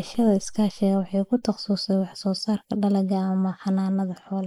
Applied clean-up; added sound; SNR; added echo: neural mask model Resemble Enhance denoiser.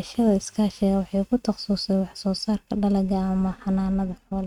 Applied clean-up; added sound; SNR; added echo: neural mask model RNNoise.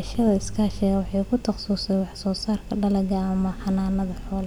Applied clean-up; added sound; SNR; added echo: none; Idling / Engine starting / Motor vehicle (road); 17 dB; none.